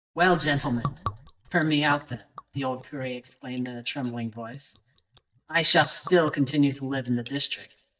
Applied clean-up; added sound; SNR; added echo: neural mask model DeepFilterNet 3.